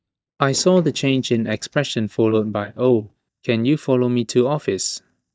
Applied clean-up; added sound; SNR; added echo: neural mask model DeepFilterNet 3.